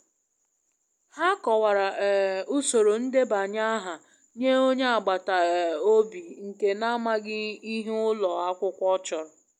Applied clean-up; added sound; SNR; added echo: none; none; none; none.